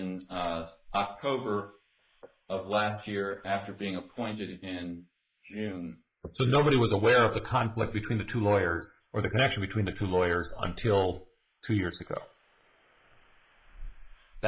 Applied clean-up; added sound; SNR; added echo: neural mask model Resemble Enhance denoiser.